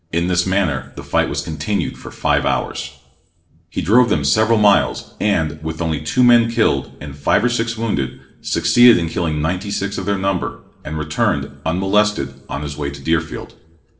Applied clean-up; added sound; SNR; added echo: none; none; none; reverberation time 0.5 s.